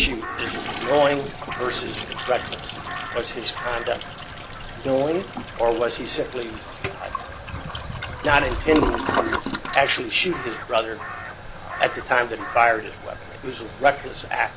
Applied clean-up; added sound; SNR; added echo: none; Toilet flush + Crow; 6 dB; none.